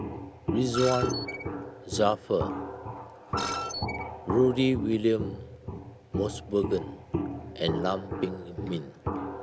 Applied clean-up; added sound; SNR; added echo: none; Screech + Walk, footsteps; 4 dB; none.